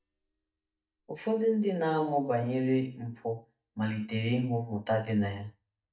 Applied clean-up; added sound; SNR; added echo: neural mask model DeepFilterNet 3.